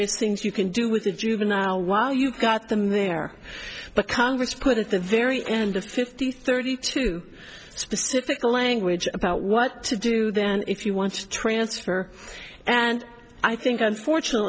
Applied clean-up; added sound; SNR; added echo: none; none; none; none.